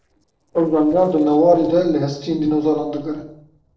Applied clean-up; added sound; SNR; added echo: neural separator model SepFormer DNS4.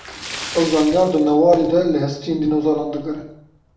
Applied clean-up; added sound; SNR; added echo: none; Splash, splatter; 17 dB; reverberation time 0.6 s.